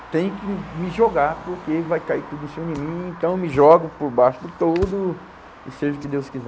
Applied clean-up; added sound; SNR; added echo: none; Traffic noise, roadway noise; 18 dB; none.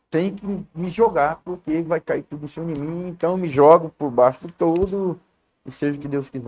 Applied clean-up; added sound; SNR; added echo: neural mask model RNNoise.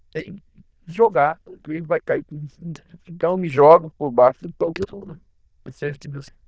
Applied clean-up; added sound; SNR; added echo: neural diffusion model UNIVERSE++.